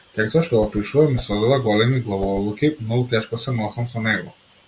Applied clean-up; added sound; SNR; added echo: none; Whoosh, swoosh, swish; 14 dB; none.